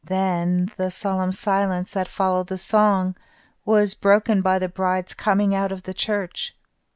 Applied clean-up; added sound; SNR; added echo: none; none; none; none.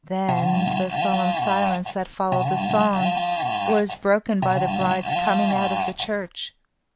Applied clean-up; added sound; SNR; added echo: none; Fart; 0 dB; none.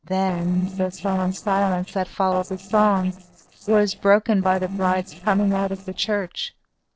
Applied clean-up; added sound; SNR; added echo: neural separator model SepFormer DNS4.